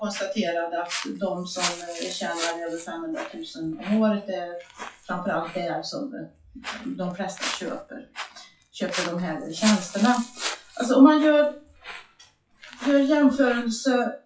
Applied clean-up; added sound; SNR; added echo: classical method WPE with log-MMSE.